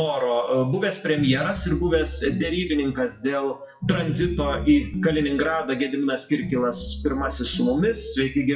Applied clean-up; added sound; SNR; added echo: classical method WPE with log-MMSE.